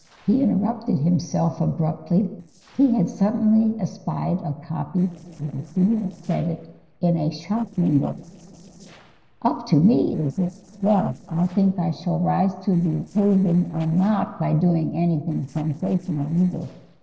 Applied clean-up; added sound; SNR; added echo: neural separator model SepFormer DNS4.